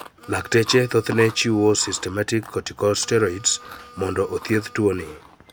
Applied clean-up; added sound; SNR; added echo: none; Chewing, mastication + Harmonica; 19 dB; none.